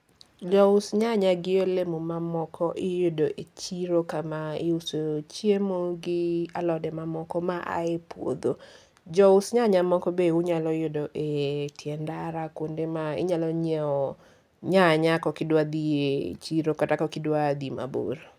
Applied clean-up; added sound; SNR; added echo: none; none; none; none.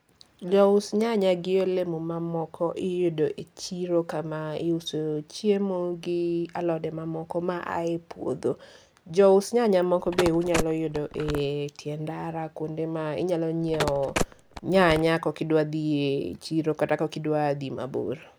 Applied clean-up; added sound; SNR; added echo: none; Telephone; 6 dB; none.